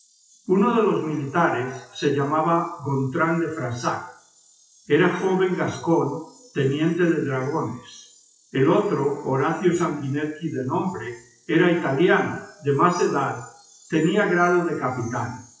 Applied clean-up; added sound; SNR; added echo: classical method WPE with log-MMSE.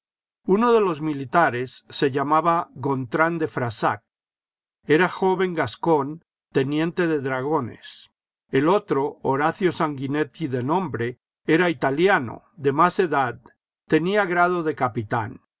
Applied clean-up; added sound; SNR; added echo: none; none; none; none.